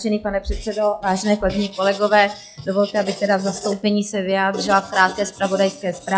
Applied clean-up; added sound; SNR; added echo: classical method log-MMSE.